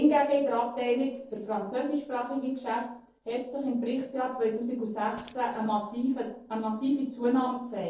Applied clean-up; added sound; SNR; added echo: neural separator model SepFormer DNS4.